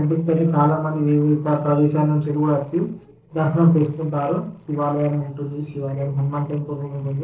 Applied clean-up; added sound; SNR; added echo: neural separator model SepFormer DNS4.